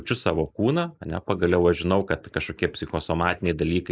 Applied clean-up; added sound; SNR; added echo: neural mask model Resemble Enhance denoiser.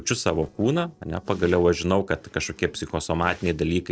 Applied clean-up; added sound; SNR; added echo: neural separator model SepFormer DNS4.